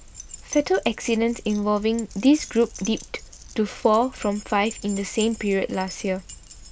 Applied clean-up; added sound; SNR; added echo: none; Keys jangling; 18 dB; none.